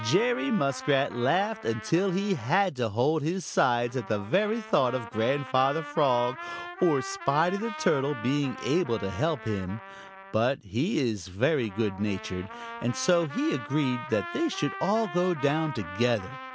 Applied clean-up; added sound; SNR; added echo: none; Trumpet; 13 dB; none.